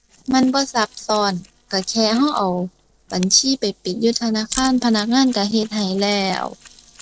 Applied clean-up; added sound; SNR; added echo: neural separator model SepFormer DNS4.